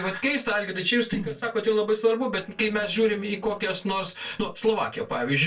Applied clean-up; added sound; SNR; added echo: neural separator model SepFormer DNS4.